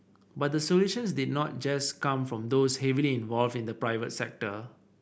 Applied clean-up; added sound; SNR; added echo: none; none; none; none.